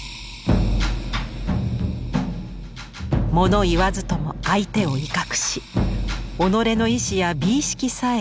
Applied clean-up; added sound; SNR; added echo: none; none; none; none.